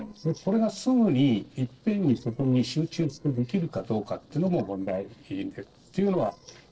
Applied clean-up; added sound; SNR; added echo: neural separator model SepFormer DNS4.